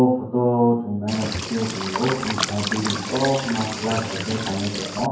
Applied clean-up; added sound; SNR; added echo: none; Cricket / Water; 6 dB; reverberation time 0.9 s.